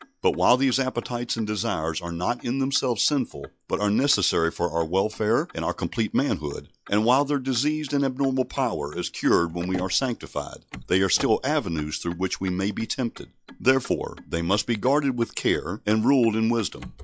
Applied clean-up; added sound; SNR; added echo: classical method log-MMSE.